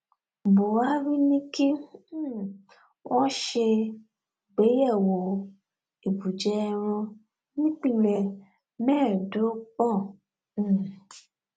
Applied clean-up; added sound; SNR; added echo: none; none; none; none.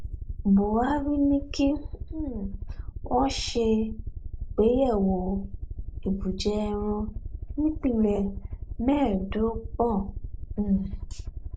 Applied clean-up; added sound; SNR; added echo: neural mask model Resemble Enhance denoiser.